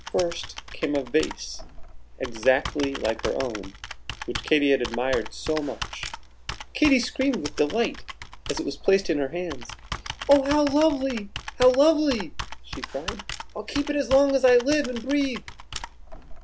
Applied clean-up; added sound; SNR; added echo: none; Computer keyboard; 11 dB; none.